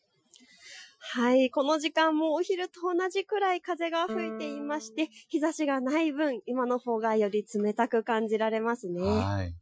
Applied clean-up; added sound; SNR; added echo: classical method Wiener filter.